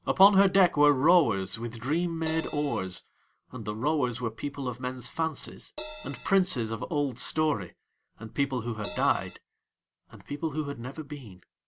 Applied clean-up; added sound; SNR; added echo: none; Crash cymbal; 12 dB; none.